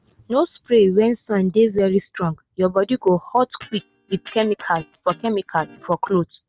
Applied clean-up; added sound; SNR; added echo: neural mask model RNNoise.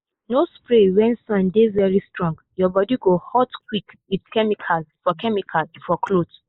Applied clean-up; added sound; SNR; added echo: neural mask model Resemble Enhance denoiser.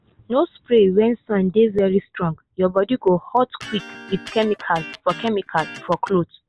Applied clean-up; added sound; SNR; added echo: none; Electric guitar; 17 dB; none.